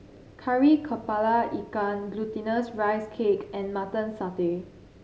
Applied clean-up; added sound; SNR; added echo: none; none; none; none.